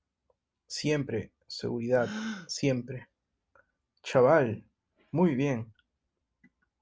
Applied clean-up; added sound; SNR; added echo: none; Gasp; 18 dB; none.